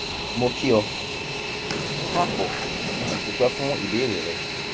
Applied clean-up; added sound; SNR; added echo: none; Fixed-wing aircraft, airplane + Skateboard; 1 dB; none.